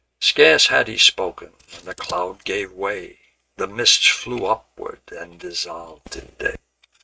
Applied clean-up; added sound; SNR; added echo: neural mask model RNNoise.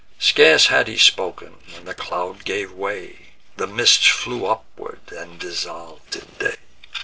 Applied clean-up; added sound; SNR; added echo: neural separator model SepFormer DNS4.